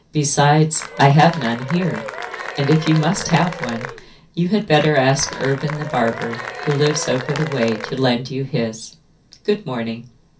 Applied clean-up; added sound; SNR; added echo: none; Applause / Cheering; 11 dB; reverberation time 0.3 s.